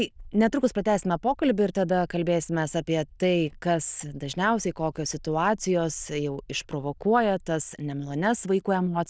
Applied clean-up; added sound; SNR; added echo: neural diffusion model UNIVERSE++.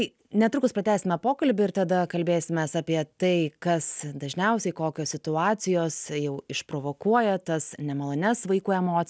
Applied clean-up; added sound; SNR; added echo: none; none; none; none.